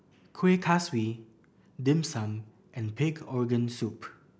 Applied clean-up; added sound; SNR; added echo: none; none; none; none.